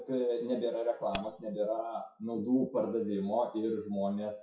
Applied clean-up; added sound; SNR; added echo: classical method WPE with log-MMSE.